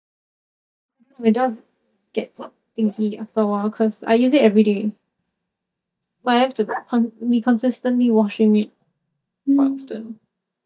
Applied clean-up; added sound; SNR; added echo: neural mask model DeepFilterNet 3.